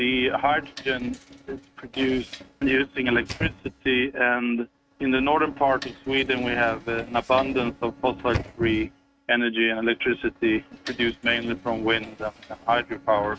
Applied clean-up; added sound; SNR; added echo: neural mask model RNNoise.